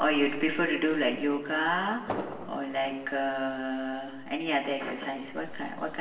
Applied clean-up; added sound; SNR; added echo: none; Fireworks; 12 dB; reverberation time 1.1 s.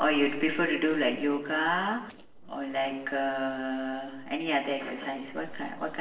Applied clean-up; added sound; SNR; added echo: neural separator model SepFormer DNS4.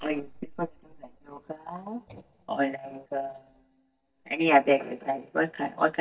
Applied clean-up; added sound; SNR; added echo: neural mask model DeepFilterNet 3.